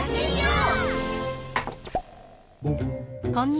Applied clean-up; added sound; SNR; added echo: none; none; none; none.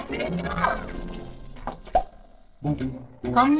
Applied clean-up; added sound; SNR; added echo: neural separator model SepFormer DNS4.